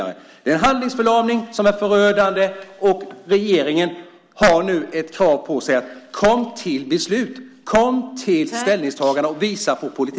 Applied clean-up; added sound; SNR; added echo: none; none; none; none.